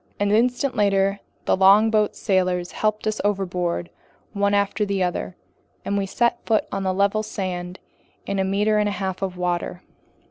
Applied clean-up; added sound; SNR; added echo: none; none; none; none.